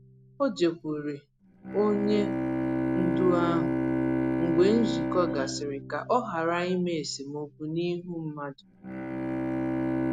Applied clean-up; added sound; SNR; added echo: none; Bowed string instrument; 1 dB; none.